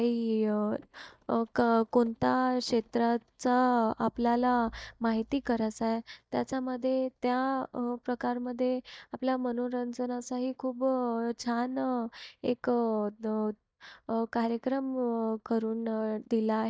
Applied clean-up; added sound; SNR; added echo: neural mask model DeepFilterNet 3.